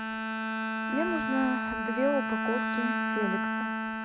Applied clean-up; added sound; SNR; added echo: none; Bowed string instrument; -2 dB; none.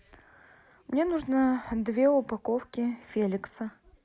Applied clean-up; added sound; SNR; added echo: none; none; none; none.